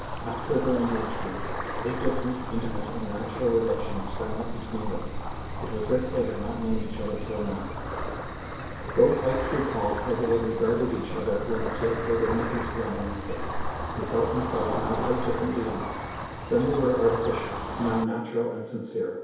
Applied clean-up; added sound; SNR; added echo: none; Ocean; 4 dB; reverberation time 1.0 s.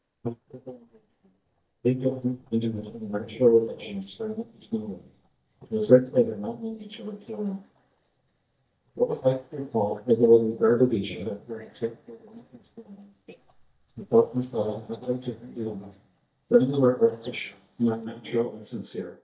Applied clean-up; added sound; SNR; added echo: neural mask model DeepFilterNet 3.